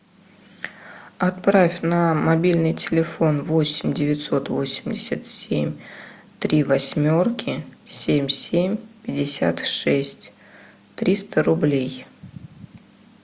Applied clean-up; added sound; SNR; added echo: none; none; none; none.